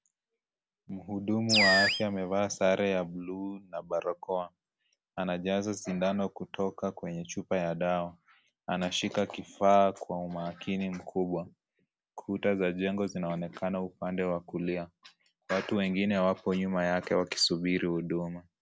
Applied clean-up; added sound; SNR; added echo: none; Animal; -2 dB; none.